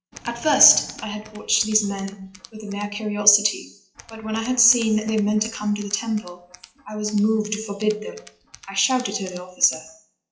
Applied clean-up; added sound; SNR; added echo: classical method WPE with log-MMSE.